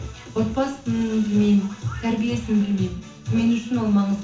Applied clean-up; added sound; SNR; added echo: none; none; none; reverberation time 0.7 s.